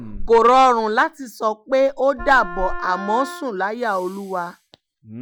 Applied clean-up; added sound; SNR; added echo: none; Respiratory sounds + Wind instrument, woodwind instrument; 13 dB; none.